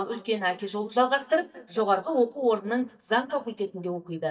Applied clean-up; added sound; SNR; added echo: neural mask model DeepFilterNet 3.